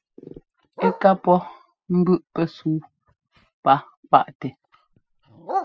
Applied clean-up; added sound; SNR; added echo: classical method spectral subtraction.